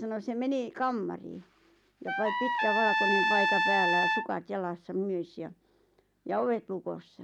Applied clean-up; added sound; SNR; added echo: none; Trumpet; -4 dB; none.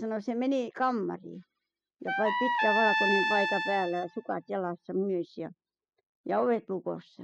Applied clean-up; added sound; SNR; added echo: classical method spectral subtraction.